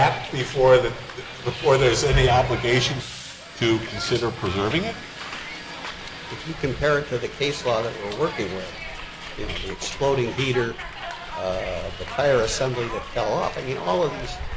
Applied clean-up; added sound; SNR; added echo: none; Hiss; 10 dB; none.